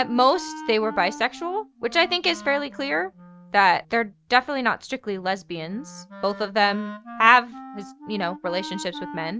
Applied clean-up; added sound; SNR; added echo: none; Wind instrument, woodwind instrument; 16 dB; none.